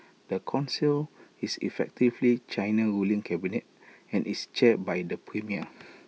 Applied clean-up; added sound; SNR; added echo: none; none; none; none.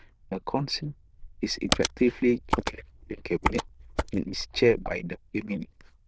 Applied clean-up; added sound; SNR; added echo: neural diffusion model UNIVERSE++.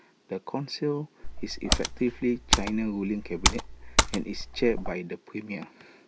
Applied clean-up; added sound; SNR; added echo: none; Computer keyboard; -3 dB; none.